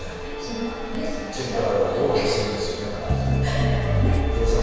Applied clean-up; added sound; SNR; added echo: none; Crackle; 0 dB; reverberation time 1.9 s.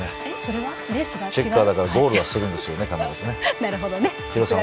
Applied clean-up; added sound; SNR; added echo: none; none; none; none.